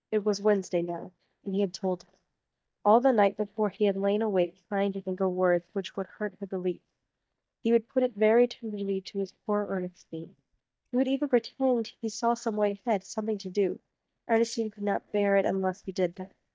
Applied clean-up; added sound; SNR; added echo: neural mask model DeepFilterNet 3.